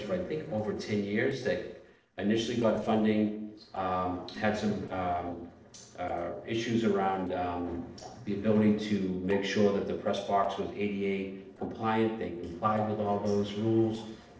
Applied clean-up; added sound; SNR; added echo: neural separator model SepFormer DNS4.